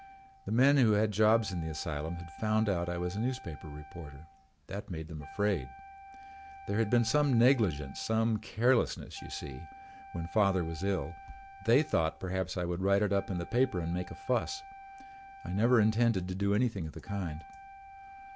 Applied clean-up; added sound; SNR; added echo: none; Wind instrument, woodwind instrument; 19 dB; none.